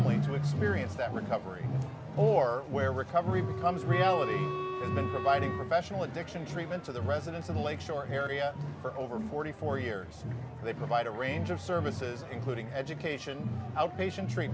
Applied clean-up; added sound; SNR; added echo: none; Wind instrument, woodwind instrument; 5 dB; none.